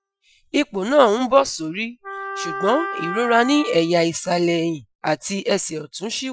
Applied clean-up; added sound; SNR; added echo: classical method Wiener filter.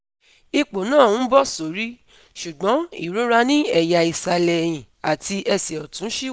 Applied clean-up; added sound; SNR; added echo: none; none; none; none.